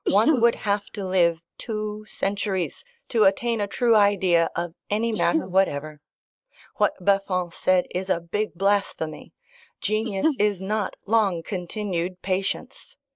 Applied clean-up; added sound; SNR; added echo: neural mask model Resemble Enhance denoiser.